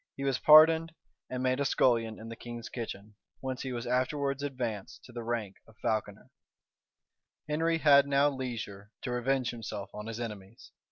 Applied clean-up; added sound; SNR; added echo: none; none; none; none.